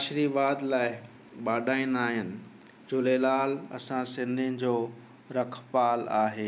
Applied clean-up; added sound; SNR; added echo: none; none; none; none.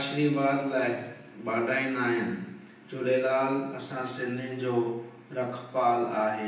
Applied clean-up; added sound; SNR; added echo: none; none; none; reverberation time 0.9 s.